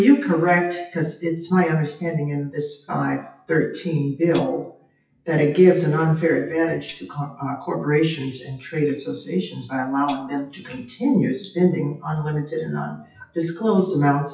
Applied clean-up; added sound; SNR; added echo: classical method WPE with log-MMSE.